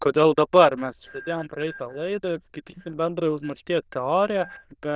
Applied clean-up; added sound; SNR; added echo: neural diffusion model UNIVERSE++.